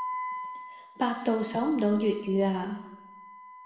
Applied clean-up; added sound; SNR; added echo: none; Wind instrument, woodwind instrument; 11 dB; reverberation time 1.0 s.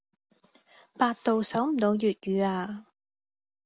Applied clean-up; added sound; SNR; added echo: none; none; none; none.